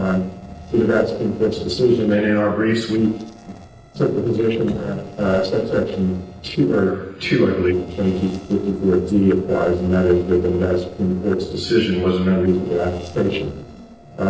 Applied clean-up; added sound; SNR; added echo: neural separator model SepFormer DNS4.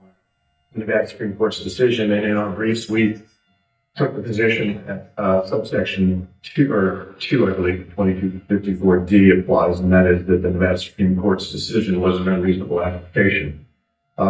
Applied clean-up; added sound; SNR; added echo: neural mask model DeepFilterNet 3.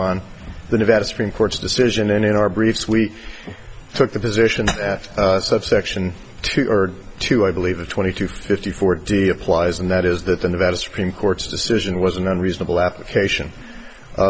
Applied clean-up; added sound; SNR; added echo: none; none; none; none.